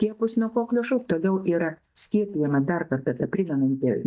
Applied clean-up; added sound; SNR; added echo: neural mask model DeepFilterNet 3.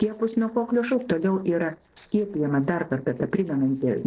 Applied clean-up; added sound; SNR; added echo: neural separator model SepFormer DNS4.